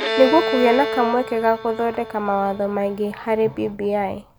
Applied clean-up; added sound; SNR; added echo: none; Bowed string instrument; 7 dB; none.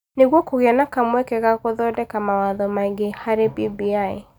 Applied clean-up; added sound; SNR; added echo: none; none; none; none.